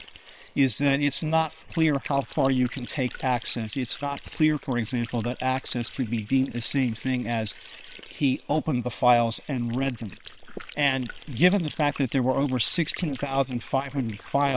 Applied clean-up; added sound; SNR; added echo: neural separator model SepFormer WHAM!.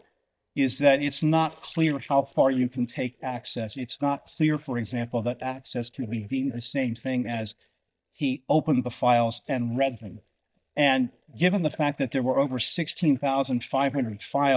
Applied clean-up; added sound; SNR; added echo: neural mask model DeepFilterNet 3.